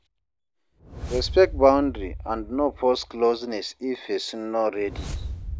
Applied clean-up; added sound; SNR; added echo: none; Whoosh, swoosh, swish; 11 dB; none.